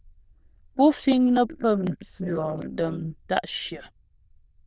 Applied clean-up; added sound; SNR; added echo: neural diffusion model UNIVERSE++.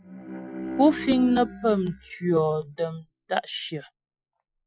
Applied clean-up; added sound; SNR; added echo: classical method Wiener filter.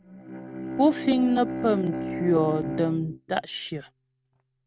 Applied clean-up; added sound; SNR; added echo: neural mask model RNNoise.